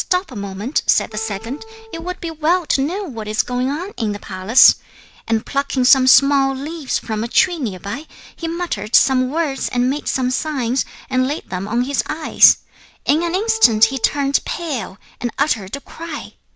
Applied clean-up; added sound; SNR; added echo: none; Wind instrument, woodwind instrument; 20 dB; none.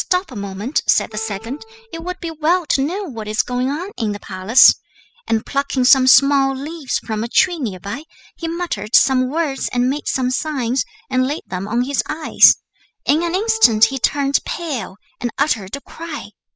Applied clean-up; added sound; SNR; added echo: classical method spectral subtraction.